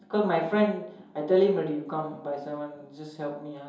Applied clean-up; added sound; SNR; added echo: none; none; none; reverberation time 2.8 s.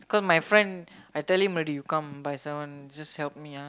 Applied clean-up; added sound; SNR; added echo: none; none; none; none.